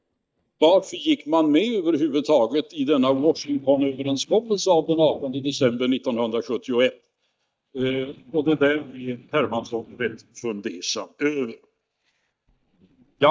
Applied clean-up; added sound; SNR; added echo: neural mask model DeepFilterNet 3.